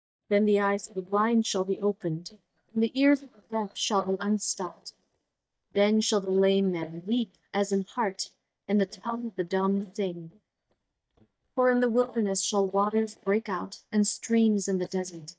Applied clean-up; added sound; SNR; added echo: neural mask model DeepFilterNet 3.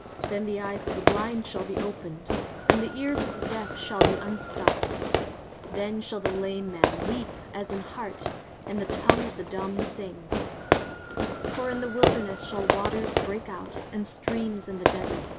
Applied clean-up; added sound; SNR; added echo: none; Fireworks; -4 dB; none.